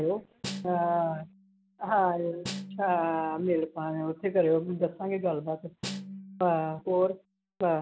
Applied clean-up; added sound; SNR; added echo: none; Snare drum; 14 dB; none.